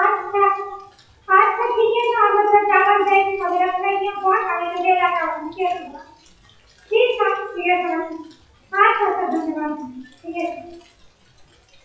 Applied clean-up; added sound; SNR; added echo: classical method WPE with log-MMSE.